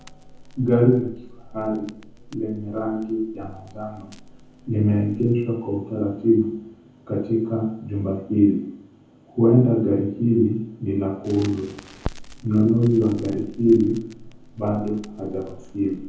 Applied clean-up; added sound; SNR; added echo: none; Crackle; 20 dB; reverberation time 0.7 s.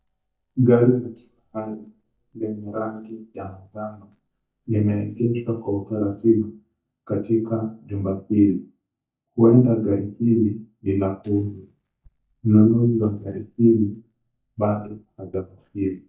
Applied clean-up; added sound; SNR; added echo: neural mask model DeepFilterNet 3.